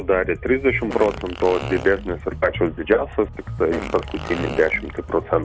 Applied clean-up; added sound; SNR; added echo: none; Fart; 13 dB; none.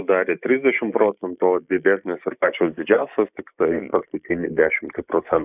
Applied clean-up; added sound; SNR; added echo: neural mask model Resemble Enhance denoiser.